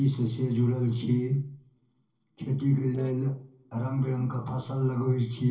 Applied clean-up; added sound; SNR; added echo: neural separator model SepFormer DNS4.